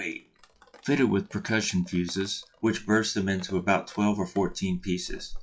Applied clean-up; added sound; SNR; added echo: classical method log-MMSE.